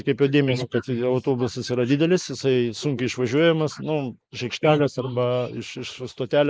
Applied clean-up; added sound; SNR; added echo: neural mask model Resemble Enhance denoiser.